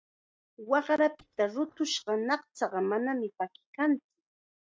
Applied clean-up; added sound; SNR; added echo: neural mask model DeepFilterNet 3.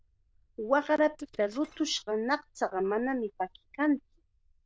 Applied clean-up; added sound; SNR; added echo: neural diffusion model UNIVERSE++.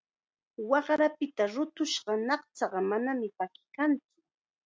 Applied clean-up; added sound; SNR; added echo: none; none; none; none.